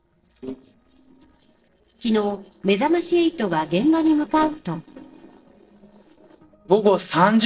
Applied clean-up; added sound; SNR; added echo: neural separator model SepFormer DNS4.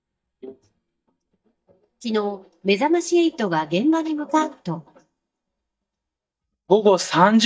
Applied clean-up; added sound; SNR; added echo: neural mask model DeepFilterNet 3.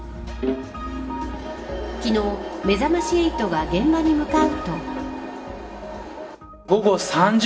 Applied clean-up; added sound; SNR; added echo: none; Bowed string instrument; 10 dB; reverberation time 0.8 s.